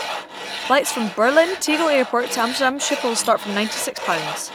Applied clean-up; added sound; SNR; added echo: none; Tools; 8 dB; none.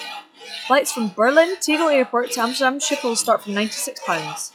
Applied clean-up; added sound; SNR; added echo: classical method log-MMSE.